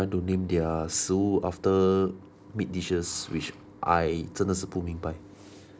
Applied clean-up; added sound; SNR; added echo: none; none; none; none.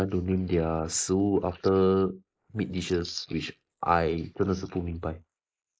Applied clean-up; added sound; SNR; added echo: neural mask model Resemble Enhance denoiser.